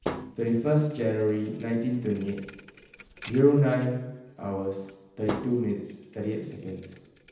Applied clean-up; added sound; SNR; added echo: none; Thump, thud; 14 dB; reverberation time 0.9 s.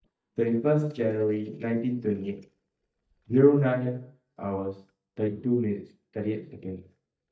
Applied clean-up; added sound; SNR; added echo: neural mask model DeepFilterNet 3.